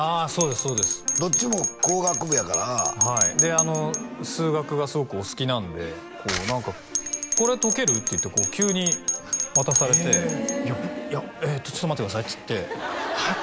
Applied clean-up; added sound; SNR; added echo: none; Bell; 1 dB; none.